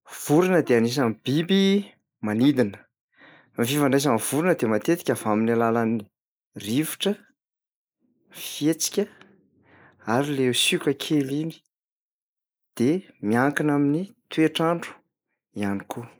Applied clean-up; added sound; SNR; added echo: neural mask model Resemble Enhance denoiser.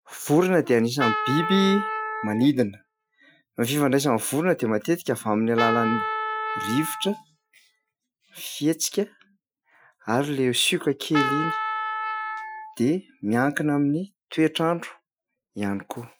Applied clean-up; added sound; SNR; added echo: classical method Wiener filter.